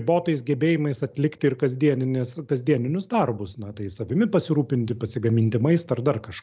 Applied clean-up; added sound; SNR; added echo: none; none; none; none.